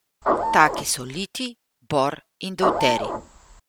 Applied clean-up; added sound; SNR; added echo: none; Printer / Engine; 0 dB; none.